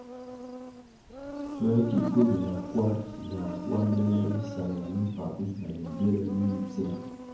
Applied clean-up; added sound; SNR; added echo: none; Insect; 11 dB; reverberation time 0.9 s.